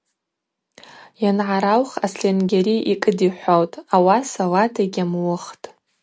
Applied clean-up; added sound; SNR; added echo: none; none; none; none.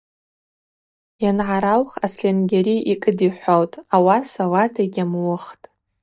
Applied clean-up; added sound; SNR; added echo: neural mask model DeepFilterNet 3.